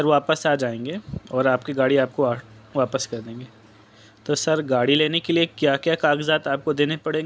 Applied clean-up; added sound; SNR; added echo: none; none; none; none.